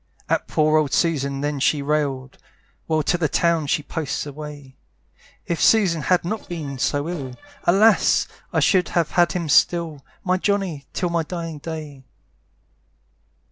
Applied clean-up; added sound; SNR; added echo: neural separator model SepFormer DNS4.